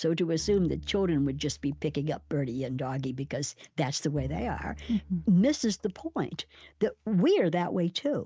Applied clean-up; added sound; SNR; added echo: neural mask model RNNoise.